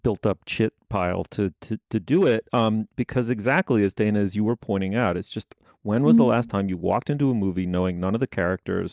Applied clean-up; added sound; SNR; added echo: none; Brass instrument; -2 dB; none.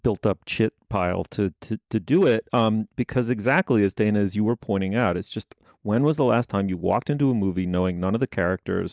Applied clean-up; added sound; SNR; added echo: none; none; none; none.